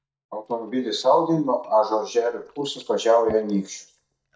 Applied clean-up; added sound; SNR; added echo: neural mask model DeepFilterNet 3.